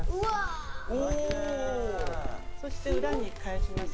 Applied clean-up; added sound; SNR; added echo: none; Walk, footsteps; -1 dB; none.